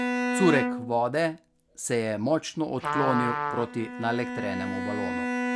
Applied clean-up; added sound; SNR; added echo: none; Trumpet + Bowed string instrument; 2 dB; none.